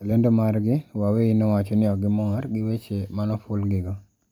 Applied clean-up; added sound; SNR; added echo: none; none; none; none.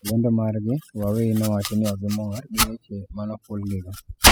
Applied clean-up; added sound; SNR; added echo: classical method spectral subtraction.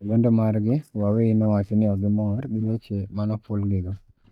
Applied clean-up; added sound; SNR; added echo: neural mask model DeepFilterNet 3.